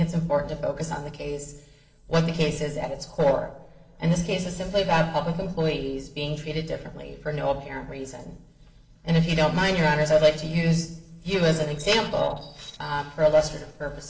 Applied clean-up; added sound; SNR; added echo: neural separator model SepFormer DNS4.